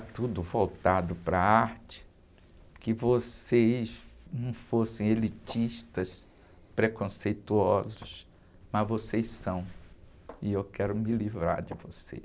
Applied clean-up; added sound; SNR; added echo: none; none; none; none.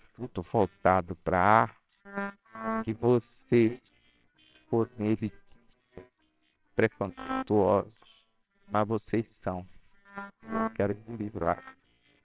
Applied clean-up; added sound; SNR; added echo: neural separator model SepFormer WHAMR!.